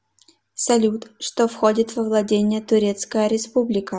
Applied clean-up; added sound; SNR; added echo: none; none; none; none.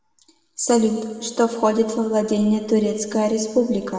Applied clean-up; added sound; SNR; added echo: none; none; none; reverberation time 1.7 s.